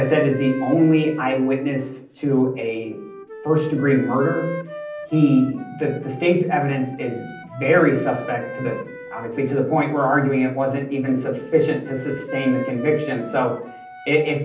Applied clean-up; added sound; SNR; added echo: none; Wind instrument, woodwind instrument; 14 dB; reverberation time 0.6 s.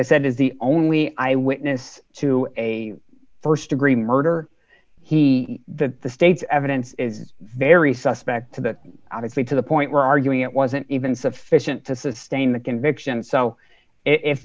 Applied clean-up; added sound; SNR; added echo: none; none; none; none.